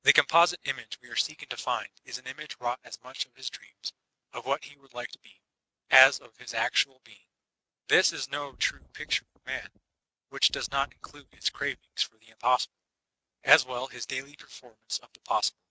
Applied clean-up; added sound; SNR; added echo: neural mask model RNNoise.